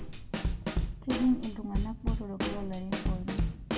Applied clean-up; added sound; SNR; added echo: none; Snare drum / Drum kit; -2 dB; reverberation time 0.7 s.